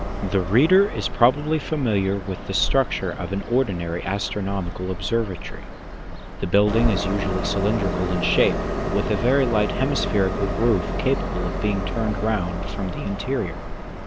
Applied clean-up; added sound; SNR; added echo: none; Train; 3 dB; none.